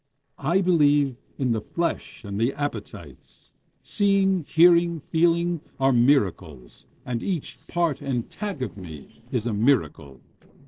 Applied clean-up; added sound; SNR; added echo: neural separator model SepFormer DNS4.